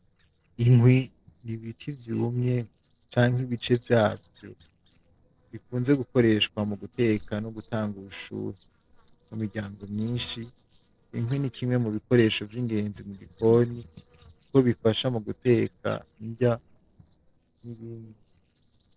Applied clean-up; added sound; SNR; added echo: neural separator model SepFormer DNS4.